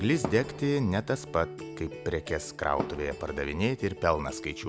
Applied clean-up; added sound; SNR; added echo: none; Fireworks; 11 dB; none.